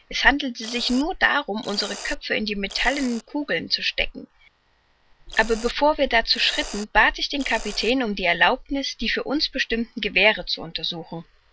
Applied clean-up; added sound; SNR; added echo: none; Mechanisms; 17 dB; none.